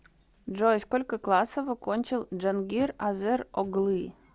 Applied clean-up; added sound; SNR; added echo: none; none; none; none.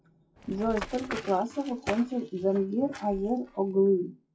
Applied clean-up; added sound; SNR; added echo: classical method WPE with log-MMSE.